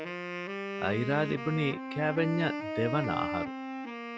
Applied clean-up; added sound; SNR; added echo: none; Wind instrument, woodwind instrument; 4 dB; none.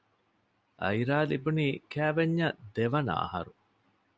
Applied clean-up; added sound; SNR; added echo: none; none; none; none.